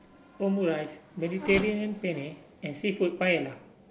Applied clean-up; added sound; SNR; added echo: none; Race car, auto racing / Accelerating, revving, vroom; 15 dB; none.